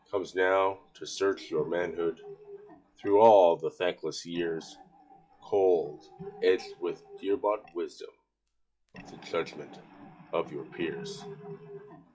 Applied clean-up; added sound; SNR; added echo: classical method log-MMSE.